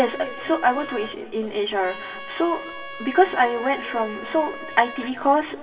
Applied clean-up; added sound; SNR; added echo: none; Trumpet; 14 dB; reverberation time 2.5 s.